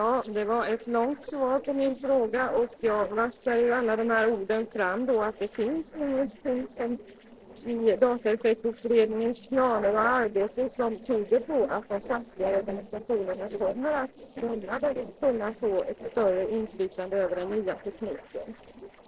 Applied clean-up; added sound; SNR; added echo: neural separator model SepFormer DNS4.